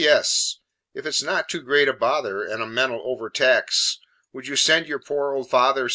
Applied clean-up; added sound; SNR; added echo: none; none; none; none.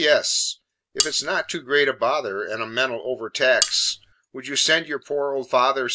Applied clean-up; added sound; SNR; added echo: none; Cutlery, silverware; 4 dB; none.